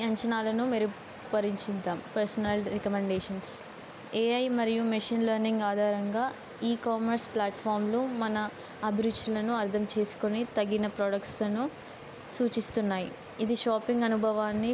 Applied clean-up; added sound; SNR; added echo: none; none; none; none.